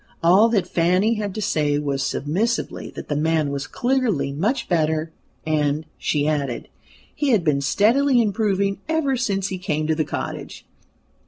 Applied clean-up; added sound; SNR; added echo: none; none; none; none.